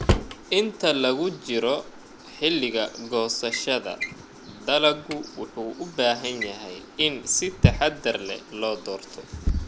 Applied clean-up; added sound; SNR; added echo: none; Drawer open or close; 4 dB; none.